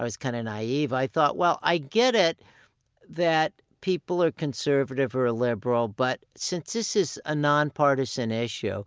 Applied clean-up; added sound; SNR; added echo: none; none; none; none.